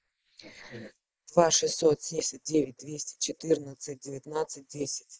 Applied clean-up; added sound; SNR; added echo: neural mask model Resemble Enhance denoiser.